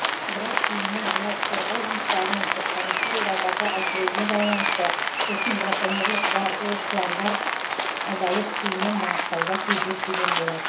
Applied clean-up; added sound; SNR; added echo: none; Rain; -4 dB; reverberation time 0.3 s.